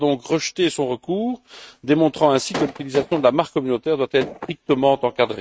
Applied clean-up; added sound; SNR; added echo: neural mask model RNNoise.